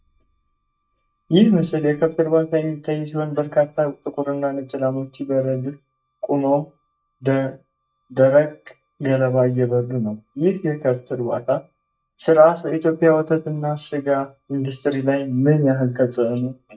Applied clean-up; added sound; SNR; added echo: neural mask model DeepFilterNet 3.